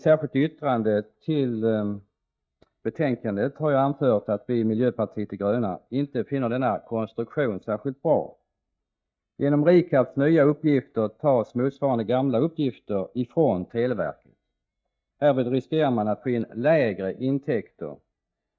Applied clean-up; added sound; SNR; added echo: neural mask model DeepFilterNet 3.